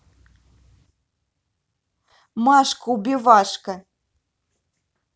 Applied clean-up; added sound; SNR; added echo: none; none; none; none.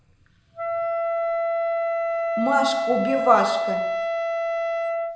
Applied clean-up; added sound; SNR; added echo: none; Wind instrument, woodwind instrument; -2 dB; reverberation time 0.9 s.